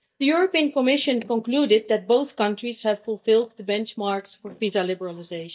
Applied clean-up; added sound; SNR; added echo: neural mask model DeepFilterNet 3.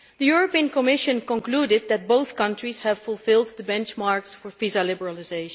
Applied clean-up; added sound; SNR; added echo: none; none; none; none.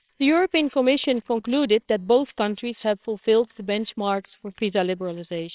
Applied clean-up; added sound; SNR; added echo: neural separator model SepFormer WHAMR!.